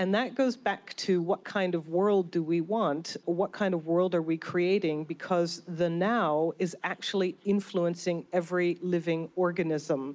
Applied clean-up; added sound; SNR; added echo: neural mask model Resemble Enhance denoiser.